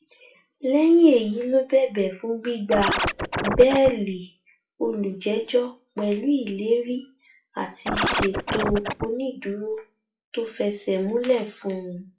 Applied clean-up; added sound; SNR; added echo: classical method WPE with log-MMSE.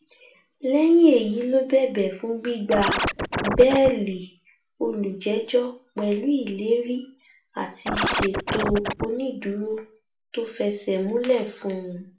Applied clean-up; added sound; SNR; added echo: none; Scratching (performance technique); 2 dB; reverberation time 0.3 s.